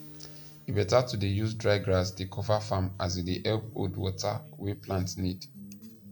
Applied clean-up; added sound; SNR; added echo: none; Guitar; 20 dB; none.